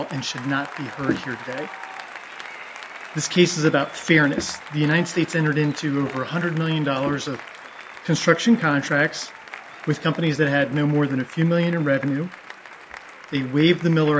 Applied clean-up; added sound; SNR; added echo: none; Applause; 16 dB; none.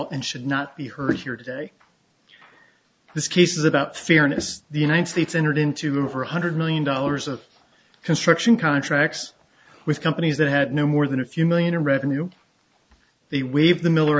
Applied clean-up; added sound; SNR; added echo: none; none; none; none.